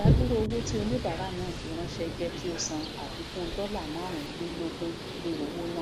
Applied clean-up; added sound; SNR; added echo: none; Bird + Boom; -2 dB; none.